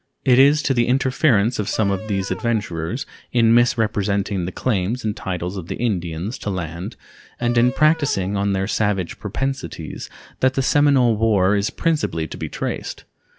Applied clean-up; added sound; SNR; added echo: none; Wind instrument, woodwind instrument; 19 dB; none.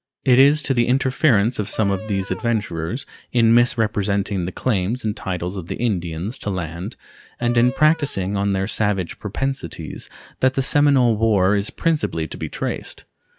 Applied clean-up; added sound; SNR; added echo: neural mask model RNNoise.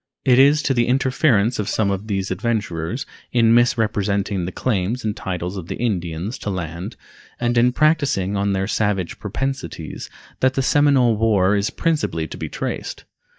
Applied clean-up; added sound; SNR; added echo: neural mask model DeepFilterNet 3.